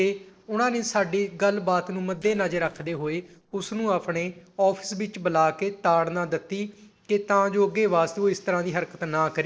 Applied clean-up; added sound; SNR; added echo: neural separator model SepFormer DNS4.